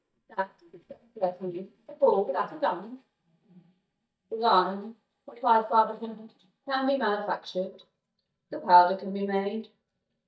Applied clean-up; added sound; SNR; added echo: neural mask model DeepFilterNet 3.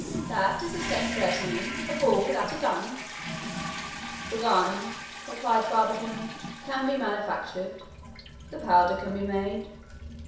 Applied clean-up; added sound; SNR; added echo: none; Toilet flush; 7 dB; reverberation time 0.7 s.